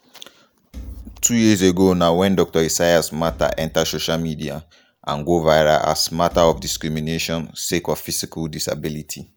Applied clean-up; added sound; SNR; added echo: none; Thump, thud; 18 dB; none.